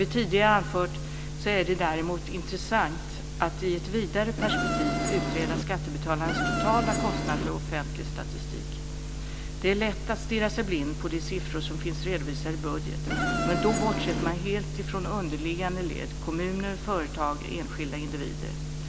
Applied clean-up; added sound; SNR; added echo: none; Insect; 1 dB; none.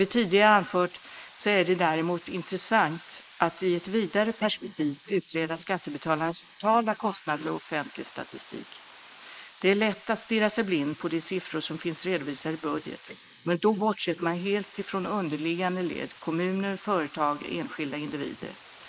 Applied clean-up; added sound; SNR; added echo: neural mask model Resemble Enhance denoiser.